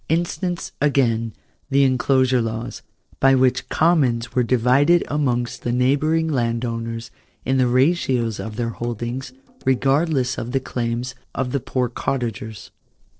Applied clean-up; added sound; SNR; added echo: neural separator model SepFormer DNS4.